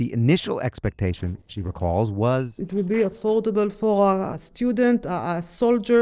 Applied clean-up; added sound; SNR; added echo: neural separator model SepFormer DNS4.